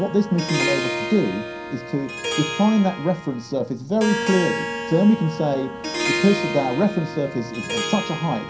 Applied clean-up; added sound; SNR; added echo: none; Harp; 6 dB; reverberation time 0.3 s.